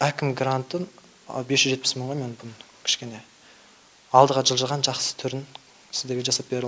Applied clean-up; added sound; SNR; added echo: none; none; none; none.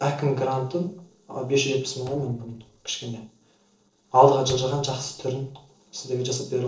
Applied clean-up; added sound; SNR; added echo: neural separator model SepFormer DNS4.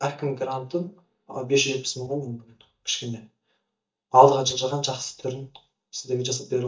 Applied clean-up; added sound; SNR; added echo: neural mask model DeepFilterNet 3.